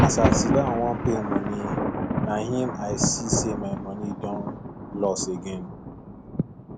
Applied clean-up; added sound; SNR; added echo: none; Thunder; -2 dB; none.